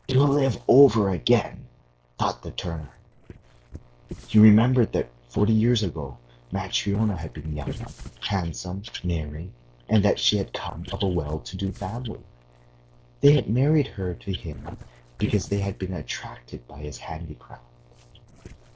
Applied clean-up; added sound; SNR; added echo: neural separator model SepFormer DNS4.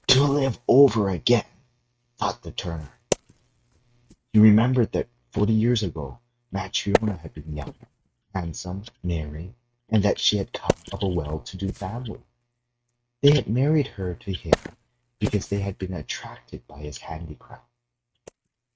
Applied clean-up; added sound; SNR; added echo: neural mask model RNNoise.